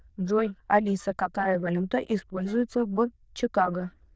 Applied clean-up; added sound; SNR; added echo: neural diffusion model UNIVERSE++.